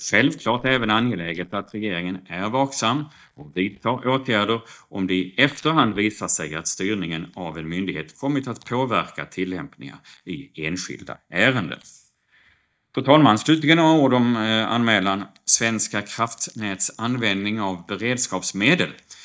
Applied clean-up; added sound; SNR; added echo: neural mask model DeepFilterNet 3.